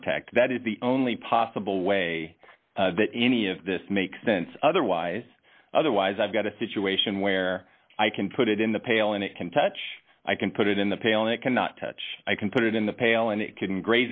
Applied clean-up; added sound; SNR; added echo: none; none; none; none.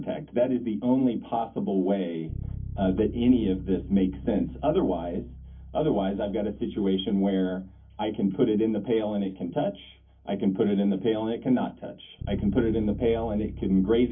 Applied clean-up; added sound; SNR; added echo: none; Bass guitar; 14 dB; reverberation time 0.3 s.